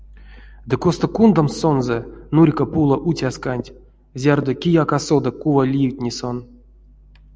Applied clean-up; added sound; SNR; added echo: none; none; none; none.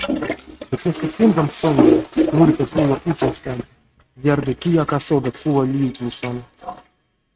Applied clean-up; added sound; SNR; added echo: neural mask model RNNoise.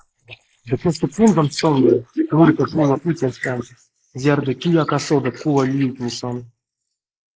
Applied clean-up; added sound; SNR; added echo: neural mask model Resemble Enhance denoiser.